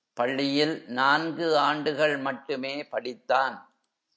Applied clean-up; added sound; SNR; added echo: none; none; none; none.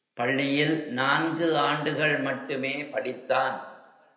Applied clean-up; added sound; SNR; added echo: none; none; none; reverberation time 0.8 s.